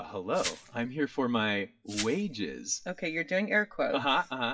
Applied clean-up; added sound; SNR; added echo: classical method WPE with log-MMSE.